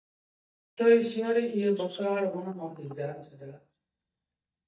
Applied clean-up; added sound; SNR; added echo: neural mask model DeepFilterNet 3.